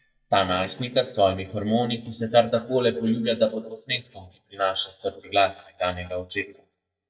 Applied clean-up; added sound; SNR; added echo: neural mask model DeepFilterNet 3.